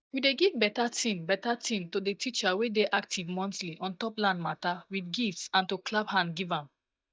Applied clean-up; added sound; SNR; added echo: neural mask model DeepFilterNet 3.